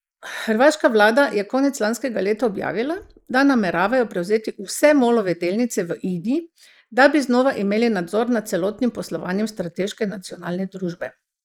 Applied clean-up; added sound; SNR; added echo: neural mask model Resemble Enhance denoiser.